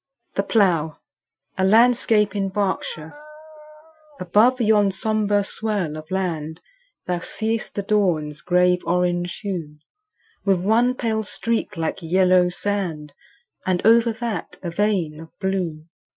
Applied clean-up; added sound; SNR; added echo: classical method Wiener filter.